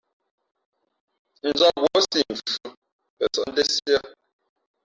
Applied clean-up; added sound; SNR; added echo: none; none; none; none.